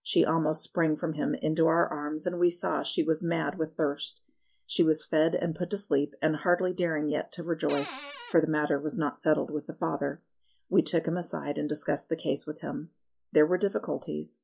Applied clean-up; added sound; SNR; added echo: classical method log-MMSE.